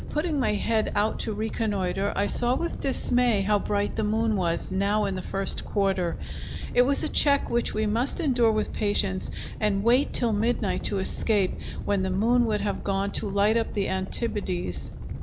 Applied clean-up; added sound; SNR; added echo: none; Animal; 6 dB; none.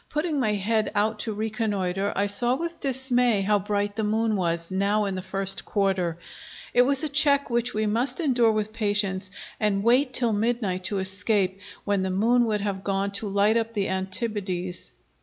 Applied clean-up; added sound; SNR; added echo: none; none; none; none.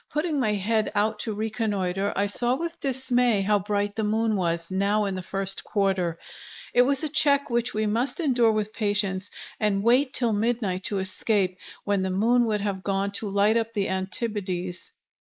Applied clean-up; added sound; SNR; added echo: neural mask model Resemble Enhance denoiser.